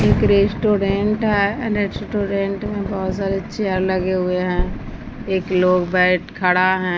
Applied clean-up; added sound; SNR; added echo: none; Fireworks; 9 dB; none.